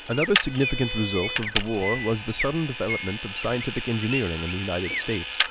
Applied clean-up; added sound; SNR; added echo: none; Vehicle + Chirp, tweet; 3 dB; none.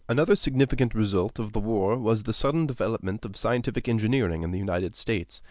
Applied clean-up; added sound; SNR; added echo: none; none; none; none.